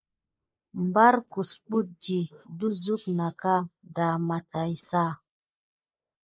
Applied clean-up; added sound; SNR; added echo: neural mask model Resemble Enhance denoiser.